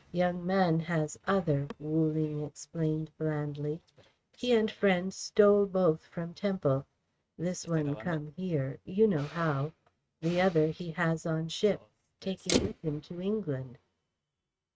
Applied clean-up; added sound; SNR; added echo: neural mask model RNNoise.